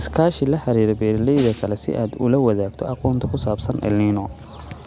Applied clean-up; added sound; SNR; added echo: none; Snare drum; 16 dB; none.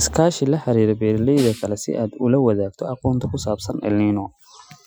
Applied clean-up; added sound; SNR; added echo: classical method Wiener filter.